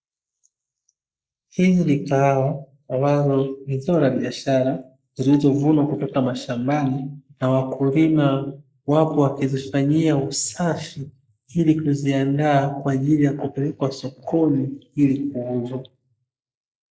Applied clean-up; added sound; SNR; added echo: neural mask model Resemble Enhance denoiser.